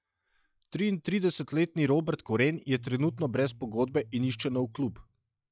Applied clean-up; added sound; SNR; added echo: classical method log-MMSE.